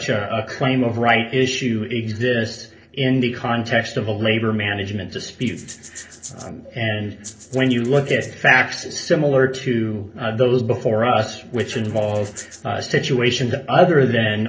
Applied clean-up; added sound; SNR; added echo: neural separator model SepFormer DNS4.